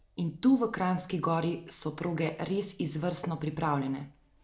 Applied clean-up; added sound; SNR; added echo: none; none; none; none.